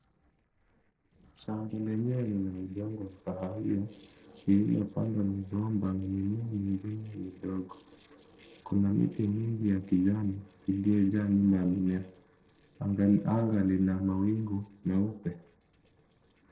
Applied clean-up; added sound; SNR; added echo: neural separator model SepFormer DNS4.